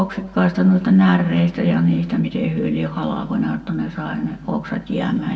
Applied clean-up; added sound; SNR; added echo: none; none; none; reverberation time 1.0 s.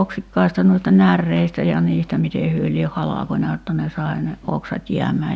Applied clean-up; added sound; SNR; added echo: none; none; none; none.